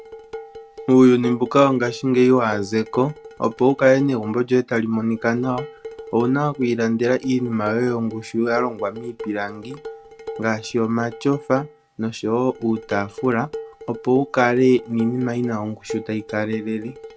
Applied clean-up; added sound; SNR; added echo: none; Dishes, pots, and pans; 16 dB; none.